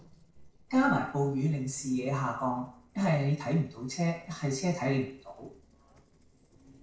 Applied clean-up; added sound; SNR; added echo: neural separator model SepFormer DNS4.